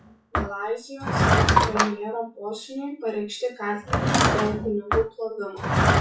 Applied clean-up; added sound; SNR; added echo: classical method WPE with log-MMSE.